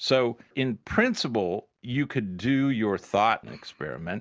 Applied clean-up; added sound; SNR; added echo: none; none; none; none.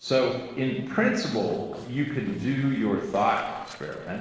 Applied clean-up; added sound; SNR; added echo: neural separator model SepFormer DNS4.